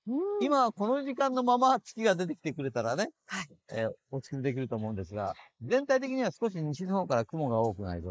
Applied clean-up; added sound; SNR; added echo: neural mask model Resemble Enhance denoiser.